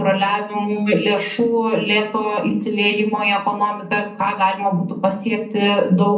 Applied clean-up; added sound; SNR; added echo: none; none; none; reverberation time 0.6 s.